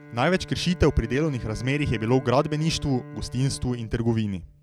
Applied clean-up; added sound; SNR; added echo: none; Bowed string instrument; 17 dB; none.